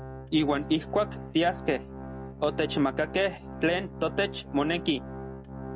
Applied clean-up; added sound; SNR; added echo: none; Organ; 10 dB; none.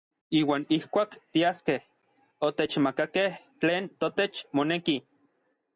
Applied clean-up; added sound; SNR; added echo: none; none; none; none.